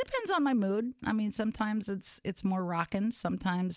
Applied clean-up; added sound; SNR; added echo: none; none; none; none.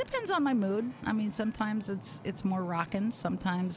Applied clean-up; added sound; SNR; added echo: none; Wind / Ocean; 17 dB; none.